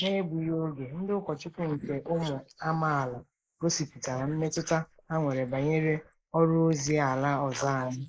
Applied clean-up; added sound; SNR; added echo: neural mask model Resemble Enhance denoiser.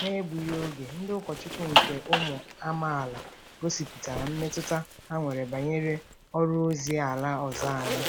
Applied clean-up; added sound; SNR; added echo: none; Zipper (clothing); 3 dB; none.